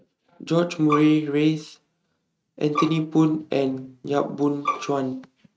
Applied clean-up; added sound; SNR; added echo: neural mask model RNNoise.